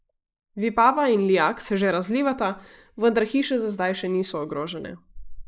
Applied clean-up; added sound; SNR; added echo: neural mask model Resemble Enhance denoiser.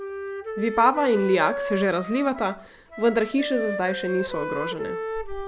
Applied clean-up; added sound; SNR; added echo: none; Wind instrument, woodwind instrument; 7 dB; none.